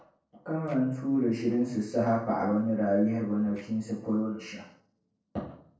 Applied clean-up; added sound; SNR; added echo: neural separator model SepFormer DNS4.